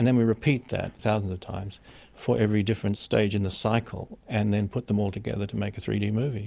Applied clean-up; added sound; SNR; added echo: none; none; none; none.